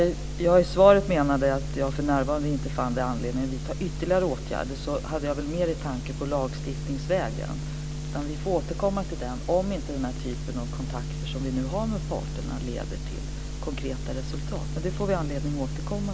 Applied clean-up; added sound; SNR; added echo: none; none; none; none.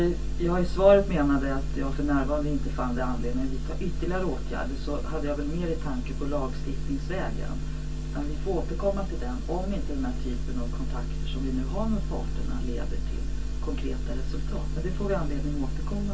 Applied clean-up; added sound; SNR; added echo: none; none; none; reverberation time 0.2 s.